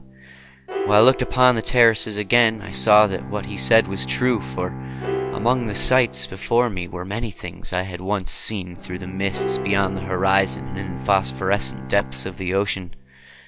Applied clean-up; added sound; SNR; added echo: none; Piano + Bowed string instrument; 10 dB; none.